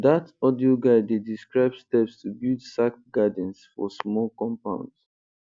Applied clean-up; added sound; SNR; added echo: none; none; none; none.